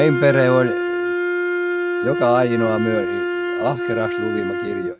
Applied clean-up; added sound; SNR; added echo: neural mask model RNNoise.